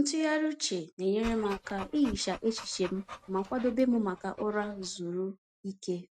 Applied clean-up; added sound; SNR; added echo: neural mask model RNNoise.